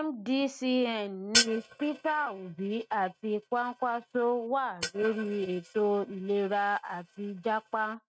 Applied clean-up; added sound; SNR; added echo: neural mask model RNNoise.